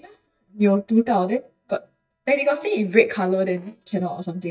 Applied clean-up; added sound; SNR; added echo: neural mask model DeepFilterNet 3.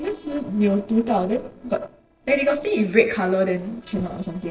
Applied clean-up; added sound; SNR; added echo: neural separator model SepFormer DNS4.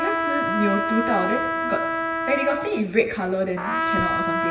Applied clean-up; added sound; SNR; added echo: none; Trumpet; 0 dB; reverberation time 1.0 s.